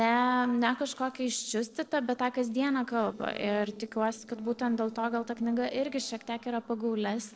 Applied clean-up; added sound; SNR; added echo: neural separator model SepFormer DNS4.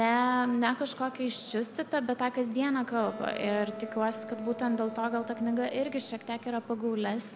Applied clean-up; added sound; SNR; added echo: none; Wind instrument, woodwind instrument; 12 dB; none.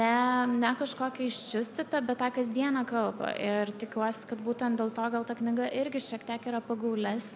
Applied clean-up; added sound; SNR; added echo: none; none; none; none.